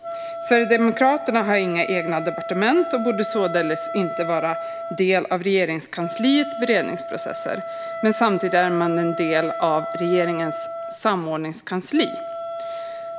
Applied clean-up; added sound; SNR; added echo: none; Wind instrument, woodwind instrument; 8 dB; none.